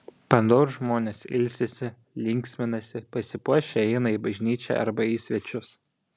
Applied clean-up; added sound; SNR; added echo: none; none; none; none.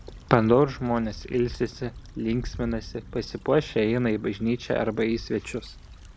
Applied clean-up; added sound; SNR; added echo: none; Stream / Trickle, dribble / Traffic noise, roadway noise; 16 dB; none.